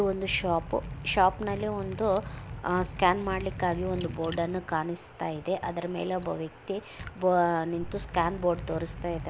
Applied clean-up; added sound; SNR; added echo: none; Liquid; 11 dB; none.